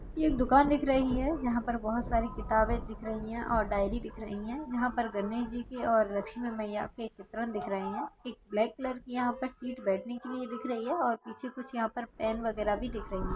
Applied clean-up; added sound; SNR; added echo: none; Thunder / Rain; 11 dB; none.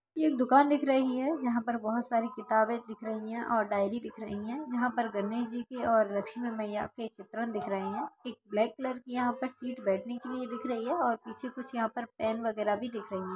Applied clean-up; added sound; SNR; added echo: none; none; none; none.